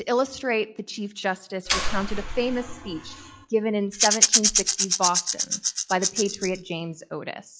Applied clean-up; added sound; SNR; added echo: classical method log-MMSE.